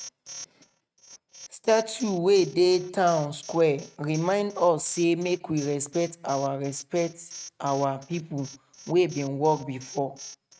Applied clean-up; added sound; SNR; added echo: neural mask model RNNoise.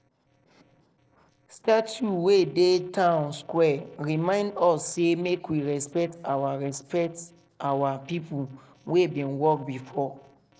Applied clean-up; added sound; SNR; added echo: neural separator model SepFormer DNS4.